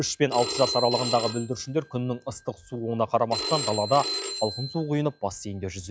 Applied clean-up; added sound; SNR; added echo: classical method log-MMSE.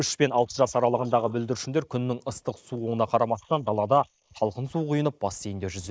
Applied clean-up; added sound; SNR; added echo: neural mask model Resemble Enhance denoiser.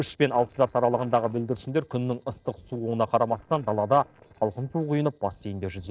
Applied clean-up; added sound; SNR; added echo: neural separator model SepFormer DNS4.